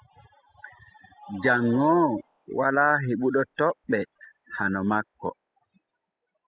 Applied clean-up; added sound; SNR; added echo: classical method spectral subtraction.